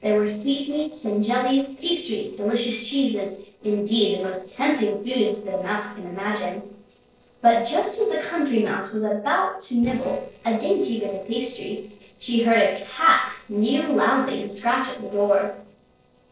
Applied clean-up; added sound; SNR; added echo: neural separator model SepFormer DNS4.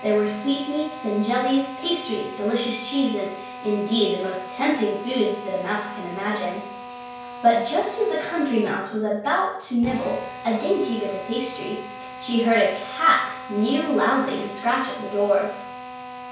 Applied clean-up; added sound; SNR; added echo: none; Drill; 13 dB; reverberation time 0.5 s.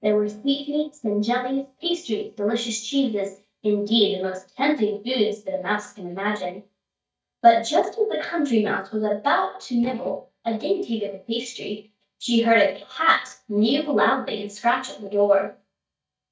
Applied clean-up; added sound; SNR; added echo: neural mask model DeepFilterNet 3.